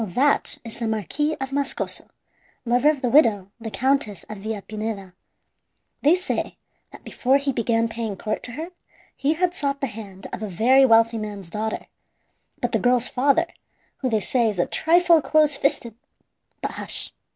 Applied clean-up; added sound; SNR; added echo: none; none; none; none.